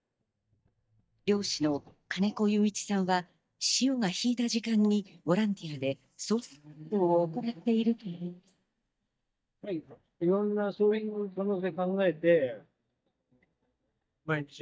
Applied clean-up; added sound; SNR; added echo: neural mask model DeepFilterNet 3.